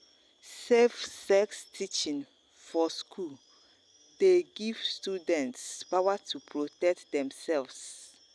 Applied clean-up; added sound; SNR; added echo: none; none; none; none.